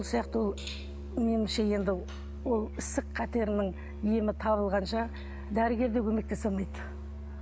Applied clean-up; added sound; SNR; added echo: none; Musical instrument; 9 dB; none.